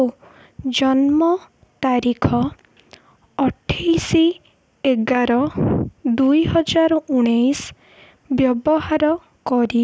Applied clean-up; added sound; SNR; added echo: none; none; none; none.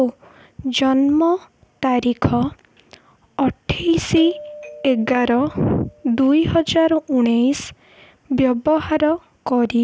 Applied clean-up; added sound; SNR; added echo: none; Doorbell; 18 dB; none.